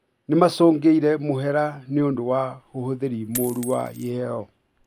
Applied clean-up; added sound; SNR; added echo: none; Coin (dropping); 16 dB; none.